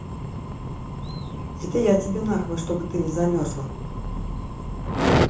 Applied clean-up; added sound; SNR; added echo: none; Fire; 0 dB; reverberation time 1.2 s.